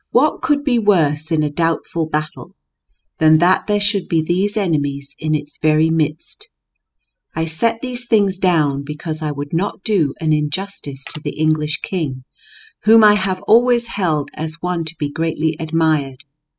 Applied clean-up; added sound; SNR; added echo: classical method spectral subtraction.